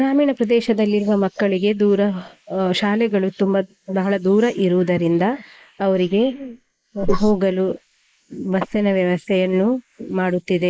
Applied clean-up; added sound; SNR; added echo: neural mask model Resemble Enhance denoiser.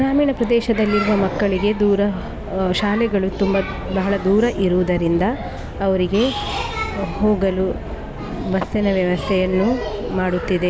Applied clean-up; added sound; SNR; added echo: none; none; none; none.